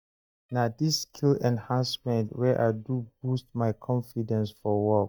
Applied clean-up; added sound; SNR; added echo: neural mask model DeepFilterNet 3.